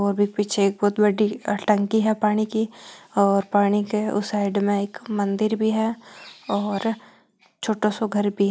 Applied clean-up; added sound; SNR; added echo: none; none; none; none.